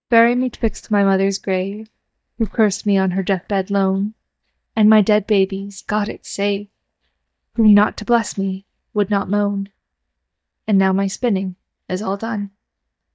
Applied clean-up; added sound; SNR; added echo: neural mask model DeepFilterNet 3.